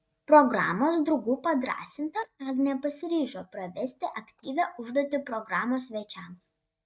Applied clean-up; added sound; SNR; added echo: neural mask model DeepFilterNet 3.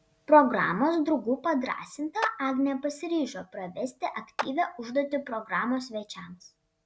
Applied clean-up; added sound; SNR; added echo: none; Clapping; 13 dB; none.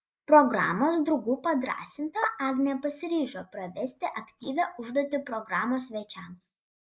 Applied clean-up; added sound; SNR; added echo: neural mask model Resemble Enhance denoiser.